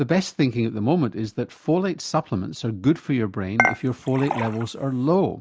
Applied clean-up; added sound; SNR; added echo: none; Dishes, pots, and pans / Chink, clink; 3 dB; none.